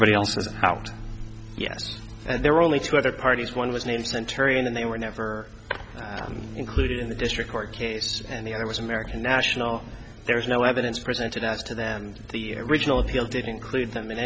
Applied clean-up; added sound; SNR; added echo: none; Bass guitar; 17 dB; none.